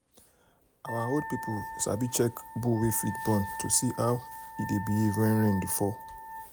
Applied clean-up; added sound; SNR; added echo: none; Wind instrument, woodwind instrument; 11 dB; none.